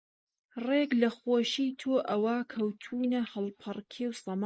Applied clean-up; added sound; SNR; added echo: neural mask model Resemble Enhance denoiser.